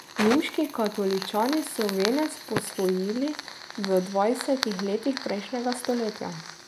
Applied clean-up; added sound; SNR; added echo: none; Fire; 9 dB; none.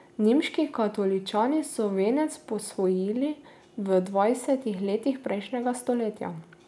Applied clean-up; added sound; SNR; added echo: none; none; none; none.